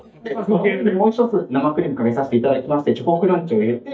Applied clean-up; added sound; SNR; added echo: neural mask model DeepFilterNet 3.